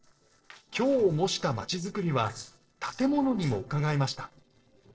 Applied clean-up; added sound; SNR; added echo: neural separator model SepFormer DNS4.